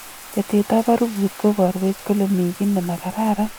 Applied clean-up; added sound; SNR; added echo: none; Bathtub (filling or washing); 18 dB; none.